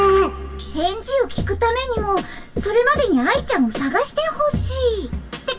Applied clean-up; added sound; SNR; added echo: none; none; none; reverberation time 0.1 s.